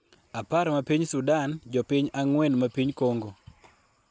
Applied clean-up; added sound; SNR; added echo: none; none; none; none.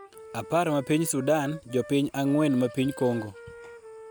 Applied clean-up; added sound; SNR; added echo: none; Wind instrument, woodwind instrument; 18 dB; none.